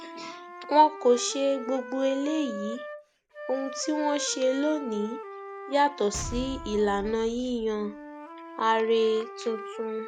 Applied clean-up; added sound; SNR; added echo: none; Explosion + Wind instrument, woodwind instrument; 12 dB; none.